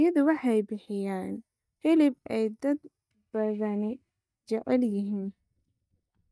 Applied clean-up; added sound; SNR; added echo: neural mask model DeepFilterNet 3.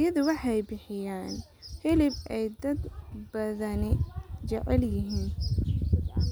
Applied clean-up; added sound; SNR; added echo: none; none; none; none.